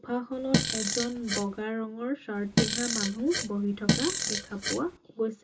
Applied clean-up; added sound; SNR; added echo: none; Fart; -2 dB; reverberation time 0.2 s.